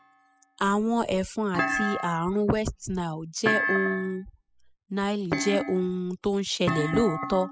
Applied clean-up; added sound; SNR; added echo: classical method spectral subtraction.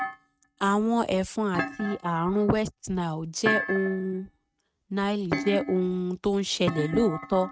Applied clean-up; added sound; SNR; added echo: neural mask model RNNoise.